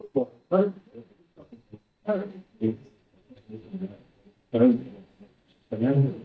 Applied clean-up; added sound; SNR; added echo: neural mask model DeepFilterNet 3.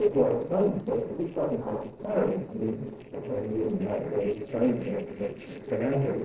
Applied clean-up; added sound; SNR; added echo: neural separator model SepFormer DNS4.